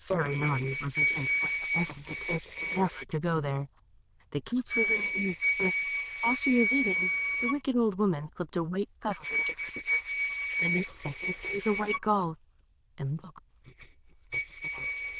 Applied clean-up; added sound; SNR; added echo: neural diffusion model UNIVERSE++.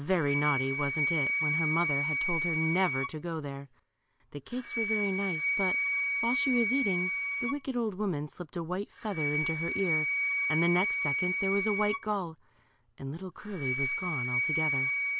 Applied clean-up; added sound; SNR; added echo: none; Wind instrument, woodwind instrument; 0 dB; none.